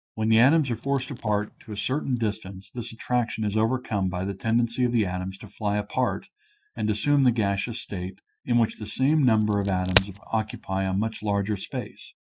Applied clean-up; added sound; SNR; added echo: neural mask model DeepFilterNet 3.